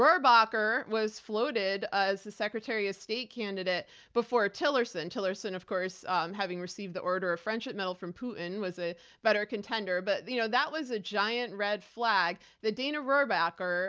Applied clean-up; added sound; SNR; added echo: none; none; none; none.